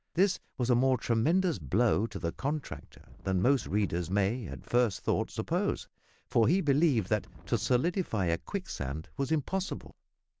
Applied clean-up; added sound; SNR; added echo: none; Wind; 19 dB; none.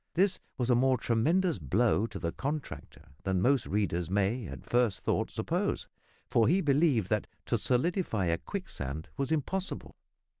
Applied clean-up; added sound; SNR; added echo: none; none; none; none.